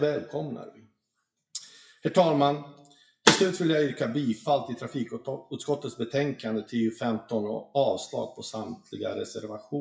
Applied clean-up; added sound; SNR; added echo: classical method WPE with log-MMSE.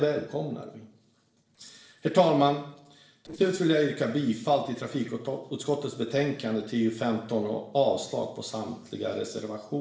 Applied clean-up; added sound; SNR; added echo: neural separator model SepFormer DNS4.